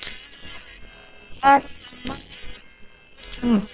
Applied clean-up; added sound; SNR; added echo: neural separator model SepFormer WHAM!.